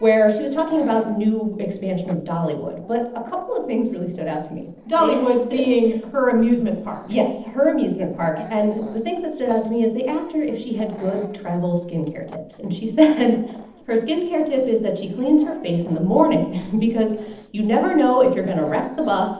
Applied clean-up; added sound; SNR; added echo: neural separator model SepFormer DNS4.